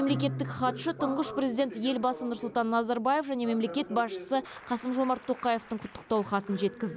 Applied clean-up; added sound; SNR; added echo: none; Acoustic guitar; 11 dB; none.